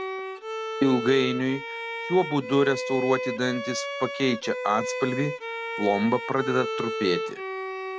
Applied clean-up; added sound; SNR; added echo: none; Bowed string instrument; 6 dB; none.